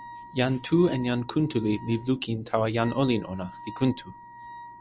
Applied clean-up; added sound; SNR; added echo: none; Wind instrument, woodwind instrument; 18 dB; none.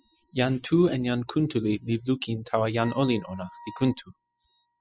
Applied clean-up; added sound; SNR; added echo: classical method spectral subtraction.